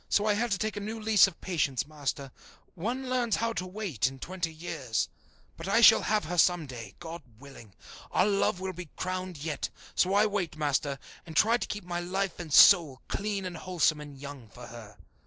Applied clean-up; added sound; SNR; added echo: none; none; none; none.